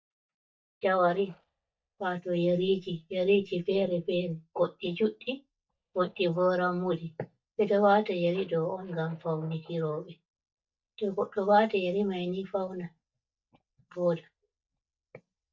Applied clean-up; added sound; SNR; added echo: neural mask model DeepFilterNet 3.